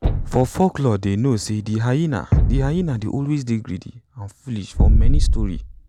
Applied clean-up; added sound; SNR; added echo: none; Thump, thud; -1 dB; none.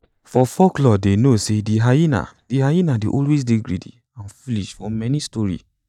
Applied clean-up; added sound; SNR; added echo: neural mask model DeepFilterNet 3.